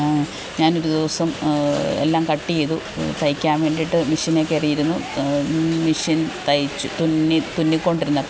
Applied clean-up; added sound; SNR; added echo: none; none; none; none.